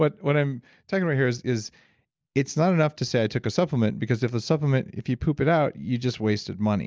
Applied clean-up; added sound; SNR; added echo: none; none; none; none.